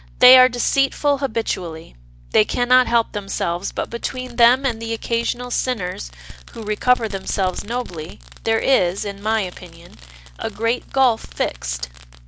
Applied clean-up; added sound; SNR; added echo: none; Fireworks; 18 dB; none.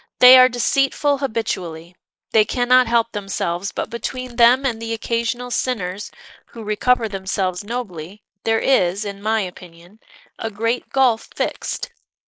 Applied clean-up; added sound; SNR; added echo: neural mask model Resemble Enhance denoiser.